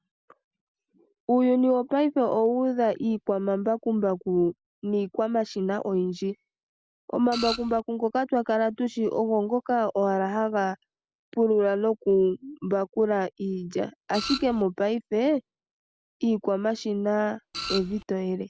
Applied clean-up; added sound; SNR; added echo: none; Printer; 8 dB; none.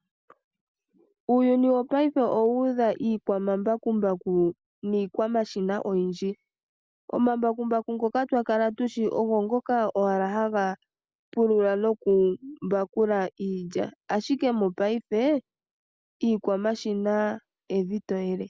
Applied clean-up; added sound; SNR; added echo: none; none; none; none.